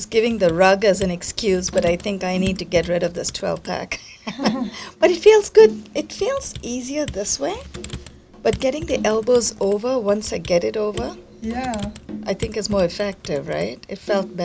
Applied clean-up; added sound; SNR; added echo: none; Computer keyboard; 17 dB; none.